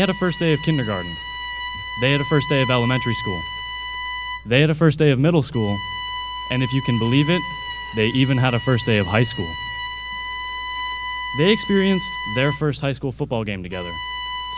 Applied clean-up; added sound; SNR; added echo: none; Bowed string instrument; 9 dB; none.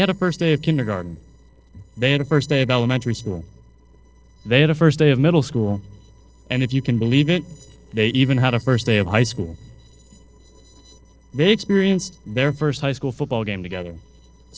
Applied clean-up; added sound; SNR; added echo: neural separator model SepFormer DNS4.